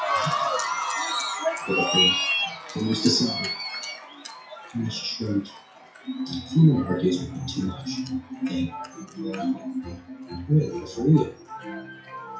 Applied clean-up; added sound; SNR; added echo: classical method WPE with log-MMSE.